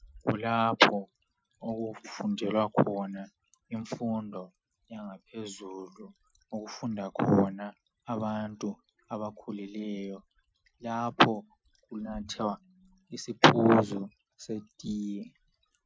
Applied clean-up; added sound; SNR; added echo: classical method Wiener filter.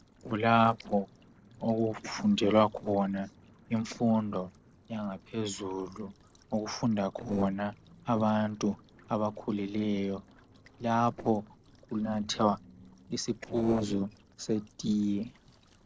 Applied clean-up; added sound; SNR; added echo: neural separator model SepFormer DNS4.